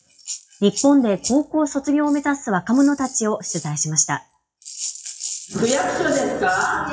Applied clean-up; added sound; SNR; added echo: classical method WPE with log-MMSE.